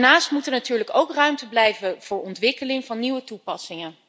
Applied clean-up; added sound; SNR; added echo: none; none; none; none.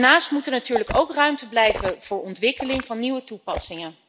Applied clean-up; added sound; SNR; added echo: none; Liquid; 12 dB; none.